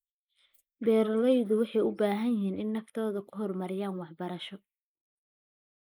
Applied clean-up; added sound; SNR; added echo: neural mask model Resemble Enhance denoiser.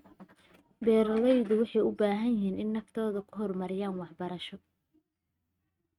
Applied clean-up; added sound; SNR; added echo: neural mask model RNNoise.